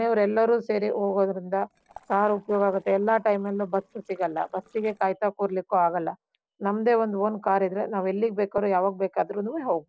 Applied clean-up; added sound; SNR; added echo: neural separator model SepFormer DNS4.